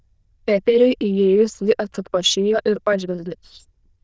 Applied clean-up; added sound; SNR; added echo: neural diffusion model UNIVERSE++.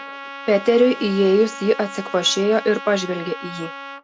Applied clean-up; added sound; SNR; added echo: none; Trumpet; 14 dB; none.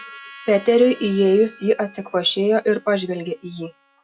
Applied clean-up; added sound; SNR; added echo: classical method log-MMSE.